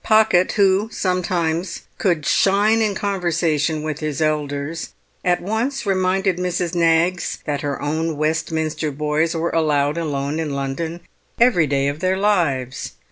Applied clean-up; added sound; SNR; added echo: none; none; none; none.